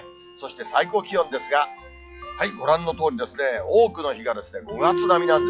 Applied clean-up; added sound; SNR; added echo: classical method log-MMSE.